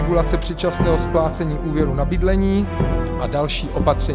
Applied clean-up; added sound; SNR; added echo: none; Brass instrument; 0 dB; none.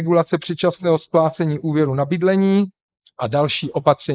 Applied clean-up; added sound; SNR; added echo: neural mask model Resemble Enhance denoiser.